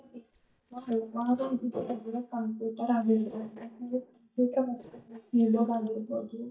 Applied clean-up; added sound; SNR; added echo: neural mask model DeepFilterNet 3.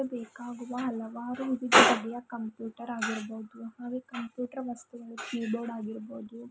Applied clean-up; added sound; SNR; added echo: none; none; none; none.